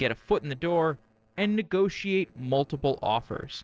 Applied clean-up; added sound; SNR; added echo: neural separator model SepFormer DNS4.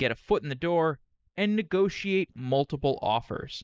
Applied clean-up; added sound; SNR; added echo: neural mask model Resemble Enhance denoiser.